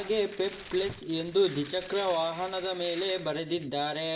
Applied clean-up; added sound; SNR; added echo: none; Tearing; 17 dB; reverberation time 0.5 s.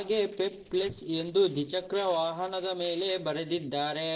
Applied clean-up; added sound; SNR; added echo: neural separator model SepFormer DNS4.